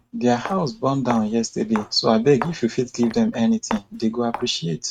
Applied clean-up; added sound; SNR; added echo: neural mask model RNNoise.